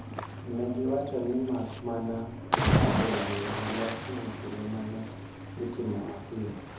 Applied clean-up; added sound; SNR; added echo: none; Cricket / Waves, surf; -1 dB; reverberation time 2.6 s.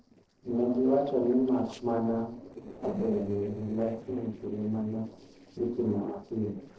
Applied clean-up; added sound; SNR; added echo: neural separator model SepFormer DNS4.